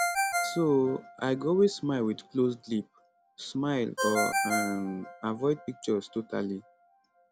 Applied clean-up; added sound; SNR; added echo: none; Ringtone; 6 dB; none.